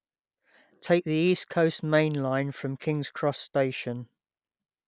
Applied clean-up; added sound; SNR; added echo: none; none; none; none.